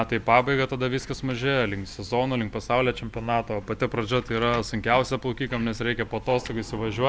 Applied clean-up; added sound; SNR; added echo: none; none; none; none.